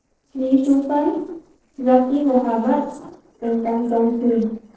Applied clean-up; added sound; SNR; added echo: neural separator model SepFormer DNS4.